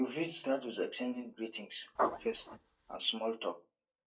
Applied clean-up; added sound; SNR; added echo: neural mask model DeepFilterNet 3.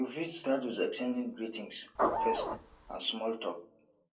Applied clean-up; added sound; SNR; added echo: none; Printer / Engine; 4 dB; reverberation time 0.2 s.